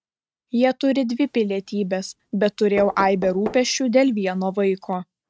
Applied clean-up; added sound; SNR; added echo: neural mask model RNNoise.